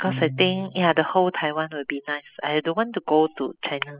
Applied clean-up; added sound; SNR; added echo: classical method spectral subtraction.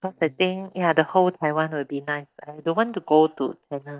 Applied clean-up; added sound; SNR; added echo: neural mask model DeepFilterNet 3.